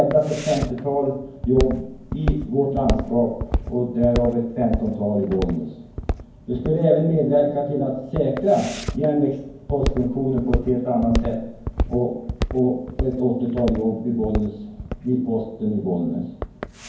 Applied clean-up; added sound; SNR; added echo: none; Walk, footsteps; 7 dB; reverberation time 0.9 s.